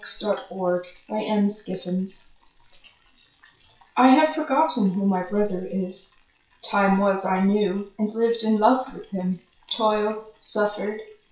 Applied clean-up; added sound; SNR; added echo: classical method WPE with log-MMSE.